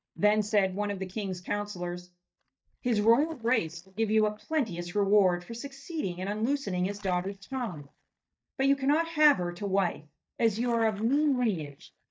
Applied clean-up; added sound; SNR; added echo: neural mask model DeepFilterNet 3.